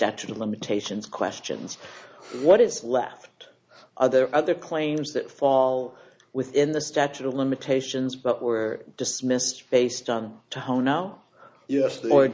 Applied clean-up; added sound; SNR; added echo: none; none; none; none.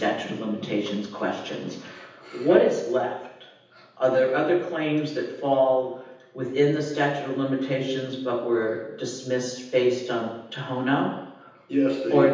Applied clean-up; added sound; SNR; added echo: none; none; none; reverberation time 0.9 s.